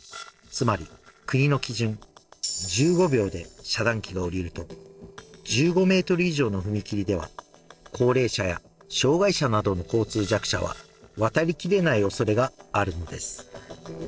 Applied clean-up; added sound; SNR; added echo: neural separator model SepFormer DNS4.